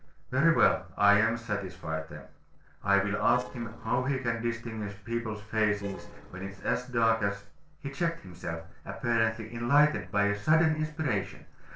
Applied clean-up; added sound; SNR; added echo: neural separator model SepFormer DNS4.